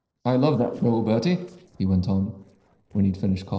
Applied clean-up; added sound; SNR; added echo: neural separator model SepFormer DNS4.